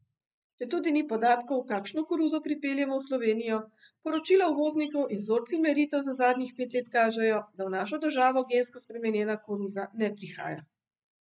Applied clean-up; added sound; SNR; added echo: neural mask model DeepFilterNet 3.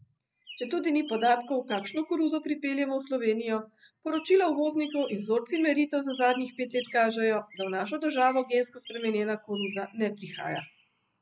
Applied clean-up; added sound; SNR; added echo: none; Chirp, tweet; 19 dB; none.